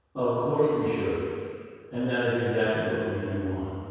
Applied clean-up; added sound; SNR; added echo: none; none; none; reverberation time 2.2 s.